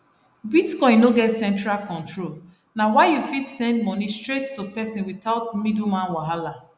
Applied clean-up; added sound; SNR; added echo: none; none; none; none.